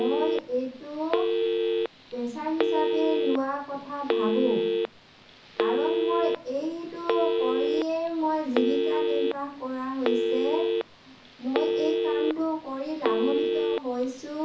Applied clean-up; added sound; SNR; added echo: none; Telephone; -3 dB; reverberation time 0.6 s.